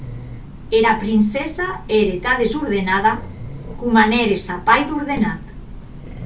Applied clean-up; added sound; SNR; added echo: none; Train; 13 dB; reverberation time 0.2 s.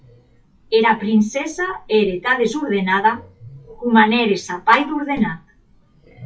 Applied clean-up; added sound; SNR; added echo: classical method WPE with log-MMSE.